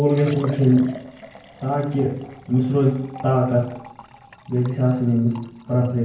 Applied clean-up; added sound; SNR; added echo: none; Liquid; 20 dB; reverberation time 0.9 s.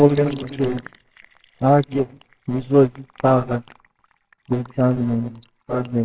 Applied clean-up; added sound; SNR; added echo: neural separator model SepFormer WHAMR!.